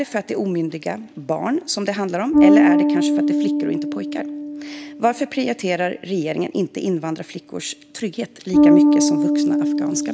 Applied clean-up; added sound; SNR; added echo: none; Bass guitar; -4 dB; none.